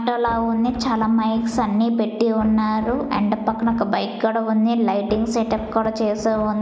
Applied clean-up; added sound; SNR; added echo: none; Thunder; 16 dB; none.